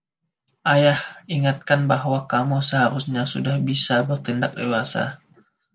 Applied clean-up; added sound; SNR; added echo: none; none; none; none.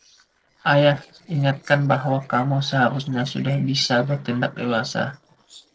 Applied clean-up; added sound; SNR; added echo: neural separator model SepFormer DNS4.